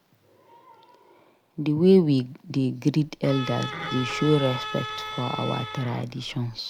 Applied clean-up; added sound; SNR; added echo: none; Bowed string instrument; 9 dB; none.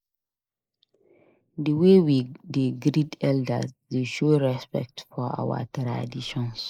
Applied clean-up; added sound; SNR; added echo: neural mask model Resemble Enhance denoiser.